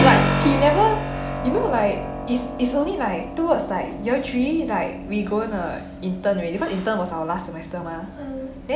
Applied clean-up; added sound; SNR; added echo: none; Keyboard (musical); 4 dB; none.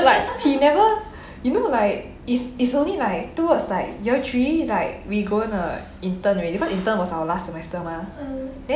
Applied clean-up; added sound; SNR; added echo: none; none; none; none.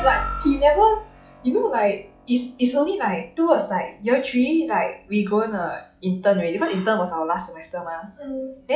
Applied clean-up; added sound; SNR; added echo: classical method log-MMSE.